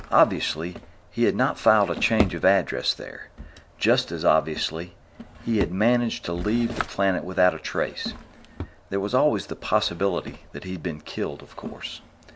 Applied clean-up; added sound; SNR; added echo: none; Drawer open or close; 13 dB; none.